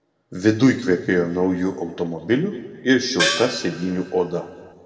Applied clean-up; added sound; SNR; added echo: none; Gong; 6 dB; reverberation time 1.7 s.